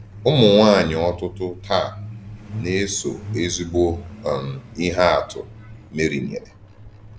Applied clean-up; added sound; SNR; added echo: none; Truck; 15 dB; none.